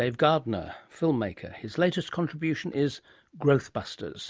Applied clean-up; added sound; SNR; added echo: none; none; none; none.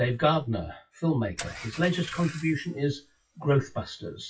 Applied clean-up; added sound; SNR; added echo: classical method WPE with log-MMSE.